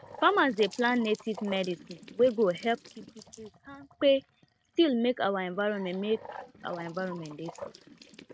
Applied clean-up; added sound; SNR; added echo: neural mask model RNNoise.